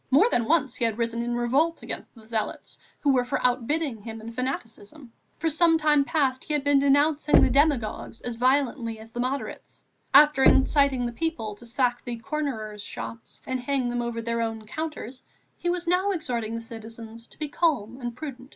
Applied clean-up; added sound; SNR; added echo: none; Knock; 2 dB; none.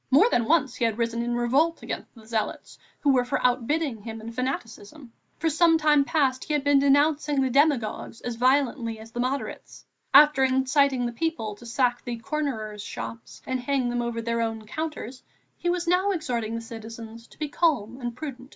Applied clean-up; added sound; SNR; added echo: neural mask model Resemble Enhance denoiser.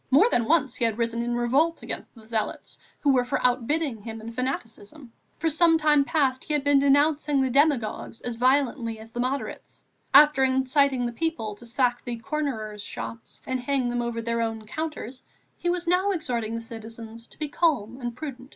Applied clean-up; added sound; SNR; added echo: none; none; none; none.